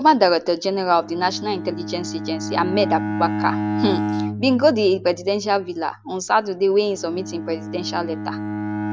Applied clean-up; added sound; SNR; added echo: none; Bowed string instrument; 7 dB; none.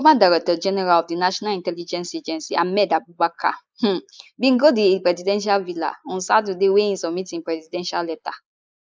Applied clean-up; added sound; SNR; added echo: neural mask model Resemble Enhance denoiser.